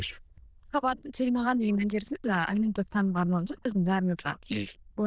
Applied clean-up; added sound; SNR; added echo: neural diffusion model UNIVERSE++.